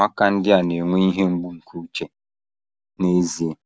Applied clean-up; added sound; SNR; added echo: none; none; none; none.